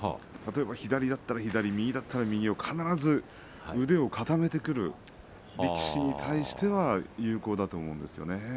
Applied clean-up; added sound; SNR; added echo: none; none; none; none.